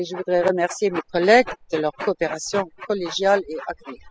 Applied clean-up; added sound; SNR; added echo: classical method spectral subtraction.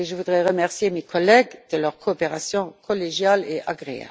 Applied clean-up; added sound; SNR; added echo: none; none; none; none.